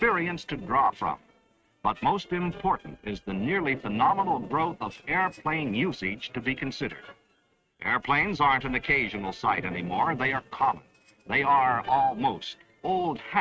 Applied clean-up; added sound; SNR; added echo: neural mask model RNNoise.